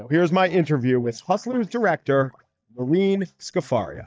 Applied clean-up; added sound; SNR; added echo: neural mask model DeepFilterNet 3.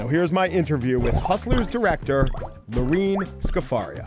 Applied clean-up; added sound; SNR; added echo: none; Sink (filling or washing) / Gurgling / Liquid; 5 dB; none.